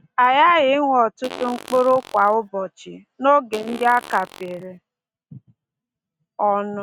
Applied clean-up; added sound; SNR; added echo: neural mask model RNNoise.